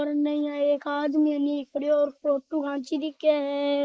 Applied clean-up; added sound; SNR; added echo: neural mask model Resemble Enhance denoiser.